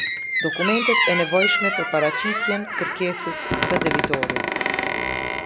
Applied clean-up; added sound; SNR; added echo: none; Squeak; -2 dB; none.